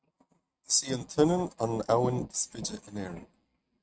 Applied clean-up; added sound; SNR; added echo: neural mask model RNNoise.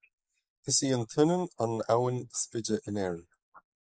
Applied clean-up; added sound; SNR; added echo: neural mask model Resemble Enhance denoiser.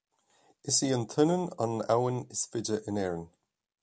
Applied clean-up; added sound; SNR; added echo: none; none; none; none.